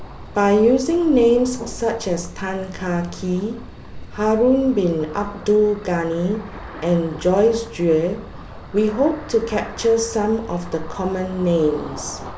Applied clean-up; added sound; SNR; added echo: none; Ocean; 16 dB; none.